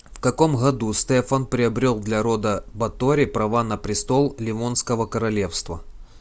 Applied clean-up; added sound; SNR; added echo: none; none; none; none.